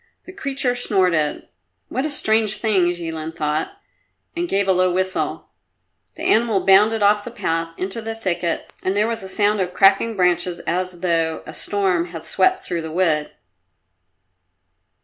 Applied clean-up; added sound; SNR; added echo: none; none; none; none.